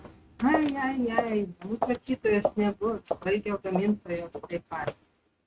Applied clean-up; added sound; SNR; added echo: neural mask model RNNoise.